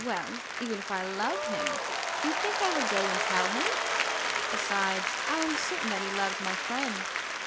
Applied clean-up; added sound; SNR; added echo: none; Applause; -3 dB; none.